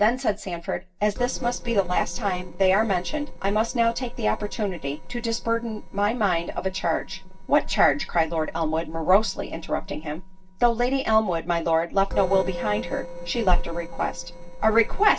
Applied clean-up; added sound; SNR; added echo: neural separator model SepFormer DNS4.